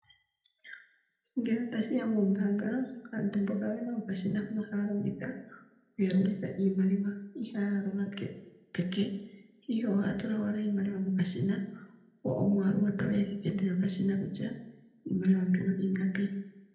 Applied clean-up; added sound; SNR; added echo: none; none; none; reverberation time 0.7 s.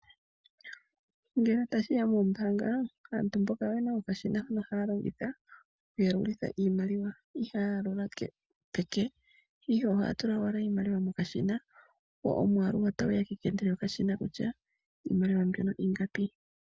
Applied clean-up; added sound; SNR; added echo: none; none; none; none.